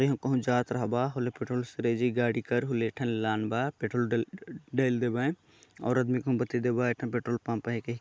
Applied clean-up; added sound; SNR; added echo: none; none; none; none.